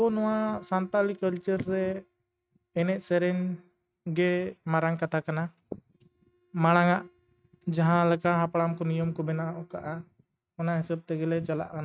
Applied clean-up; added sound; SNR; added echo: neural mask model RNNoise.